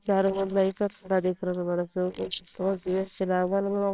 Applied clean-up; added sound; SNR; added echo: neural separator model SepFormer WHAMR!.